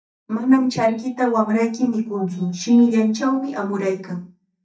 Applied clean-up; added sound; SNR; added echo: neural mask model DeepFilterNet 3.